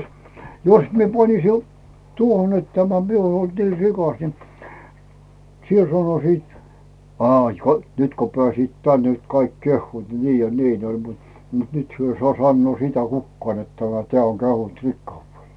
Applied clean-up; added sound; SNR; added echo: none; none; none; none.